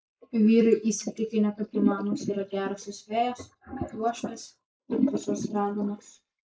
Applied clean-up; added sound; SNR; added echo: neural mask model Resemble Enhance denoiser.